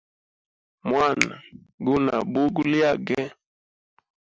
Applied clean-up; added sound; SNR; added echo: none; Finger snapping; 10 dB; none.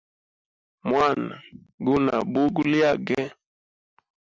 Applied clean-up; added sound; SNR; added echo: none; none; none; none.